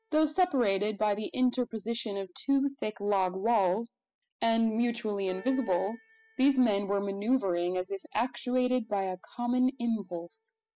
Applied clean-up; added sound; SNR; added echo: classical method spectral subtraction.